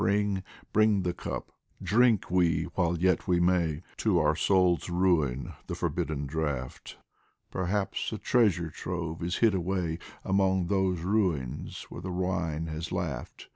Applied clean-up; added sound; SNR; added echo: none; none; none; none.